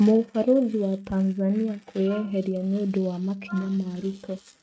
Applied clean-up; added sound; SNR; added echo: neural mask model RNNoise.